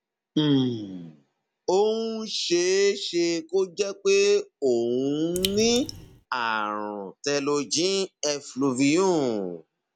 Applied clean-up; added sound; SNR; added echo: none; Raindrop; 10 dB; none.